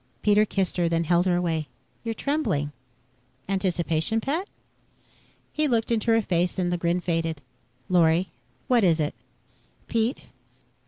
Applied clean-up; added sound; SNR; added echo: none; none; none; none.